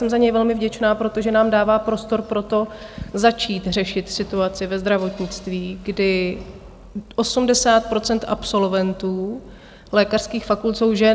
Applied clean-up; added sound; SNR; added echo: none; none; none; none.